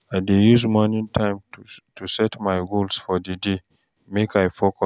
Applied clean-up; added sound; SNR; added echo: none; none; none; none.